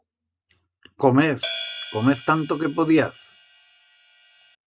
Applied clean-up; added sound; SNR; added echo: none; Hi-hat; 10 dB; none.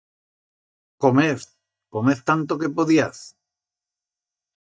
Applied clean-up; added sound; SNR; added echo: neural mask model DeepFilterNet 3.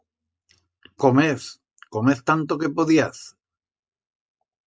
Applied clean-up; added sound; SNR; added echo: none; none; none; none.